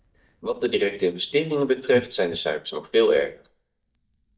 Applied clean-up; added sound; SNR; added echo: neural mask model DeepFilterNet 3.